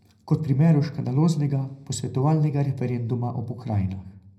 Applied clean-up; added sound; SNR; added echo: none; none; none; reverberation time 0.4 s.